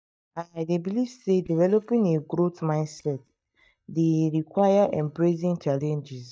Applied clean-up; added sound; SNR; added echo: neural mask model DeepFilterNet 3.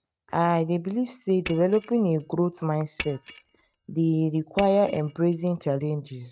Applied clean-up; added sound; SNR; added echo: neural mask model RNNoise.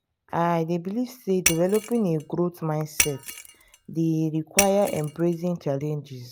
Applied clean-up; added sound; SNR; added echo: none; Shatter; 4 dB; none.